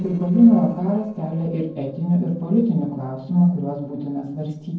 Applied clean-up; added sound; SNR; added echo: neural separator model SepFormer DNS4.